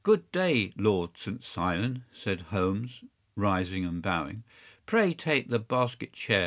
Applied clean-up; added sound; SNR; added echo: none; none; none; none.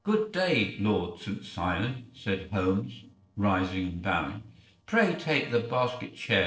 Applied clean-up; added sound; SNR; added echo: neural separator model SepFormer DNS4.